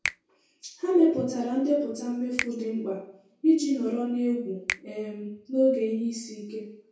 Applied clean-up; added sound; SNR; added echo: none; Finger snapping; 14 dB; reverberation time 0.6 s.